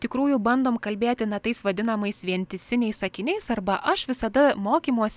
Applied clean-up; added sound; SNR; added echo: none; none; none; none.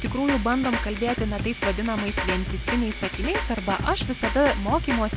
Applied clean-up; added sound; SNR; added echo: none; Drum kit; 3 dB; none.